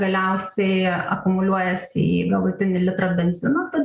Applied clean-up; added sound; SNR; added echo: none; none; none; none.